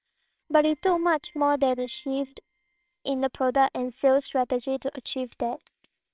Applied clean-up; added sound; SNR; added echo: neural separator model SepFormer WHAMR!.